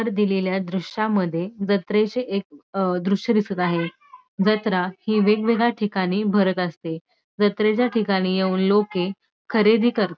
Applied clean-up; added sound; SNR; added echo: none; none; none; none.